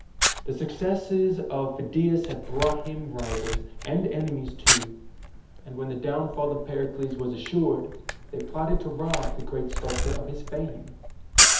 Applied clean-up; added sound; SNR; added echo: none; Camera; 0 dB; reverberation time 0.8 s.